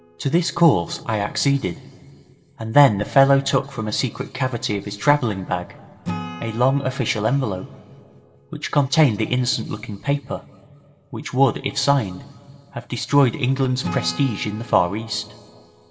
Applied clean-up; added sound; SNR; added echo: none; Acoustic guitar / Strum; 18 dB; reverberation time 1.6 s.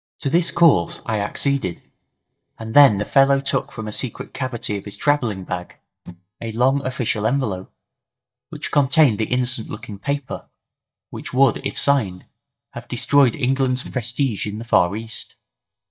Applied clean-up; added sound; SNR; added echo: neural mask model DeepFilterNet 3.